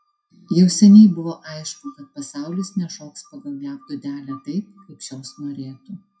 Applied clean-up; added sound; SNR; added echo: classical method WPE with log-MMSE.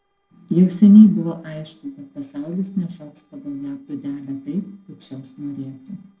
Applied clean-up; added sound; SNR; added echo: neural separator model SepFormer DNS4.